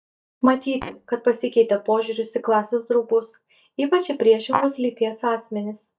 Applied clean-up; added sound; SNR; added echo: neural mask model DeepFilterNet 3.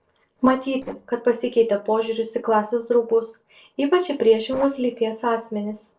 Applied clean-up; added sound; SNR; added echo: neural separator model SepFormer DNS4.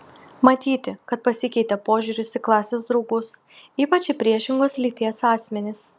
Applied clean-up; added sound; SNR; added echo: none; none; none; none.